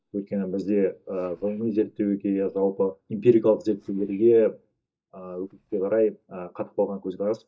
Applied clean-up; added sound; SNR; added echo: neural mask model DeepFilterNet 3.